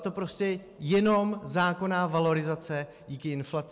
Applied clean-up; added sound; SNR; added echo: none; none; none; none.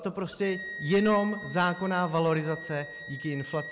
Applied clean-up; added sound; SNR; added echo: none; Wind instrument, woodwind instrument; 13 dB; none.